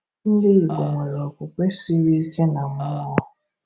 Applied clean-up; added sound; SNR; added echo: none; Burping, eructation; 13 dB; none.